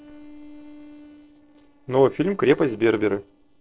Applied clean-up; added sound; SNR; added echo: neural separator model SepFormer DNS4.